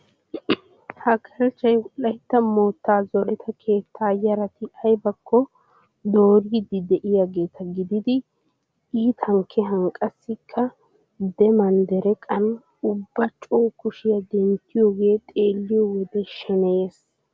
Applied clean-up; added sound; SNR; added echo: none; none; none; none.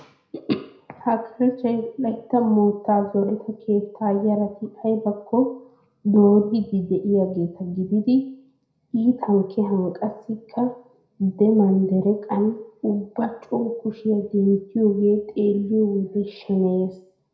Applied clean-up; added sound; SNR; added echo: none; none; none; reverberation time 0.5 s.